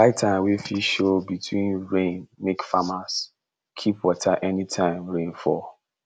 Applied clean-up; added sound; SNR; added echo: none; none; none; none.